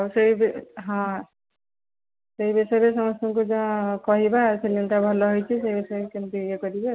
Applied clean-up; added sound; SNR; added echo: none; none; none; none.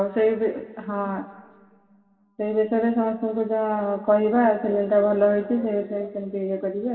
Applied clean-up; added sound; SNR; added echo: none; none; none; reverberation time 2.1 s.